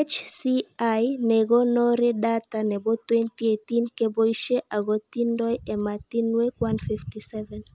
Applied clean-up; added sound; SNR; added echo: none; none; none; none.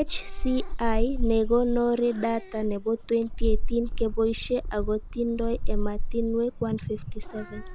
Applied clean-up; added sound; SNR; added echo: none; Meow / Purr; 0 dB; none.